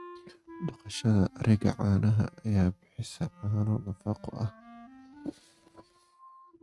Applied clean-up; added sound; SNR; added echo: neural mask model RNNoise.